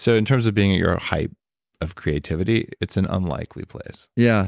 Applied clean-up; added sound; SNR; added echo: none; none; none; none.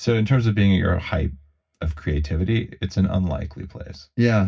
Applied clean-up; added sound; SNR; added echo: none; none; none; reverberation time 0.4 s.